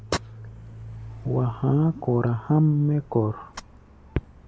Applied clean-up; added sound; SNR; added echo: none; Car; 18 dB; none.